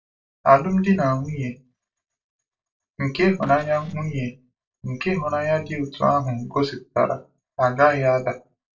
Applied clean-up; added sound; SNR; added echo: neural separator model SepFormer DNS4.